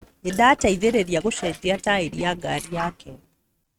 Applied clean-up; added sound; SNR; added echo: neural mask model RNNoise.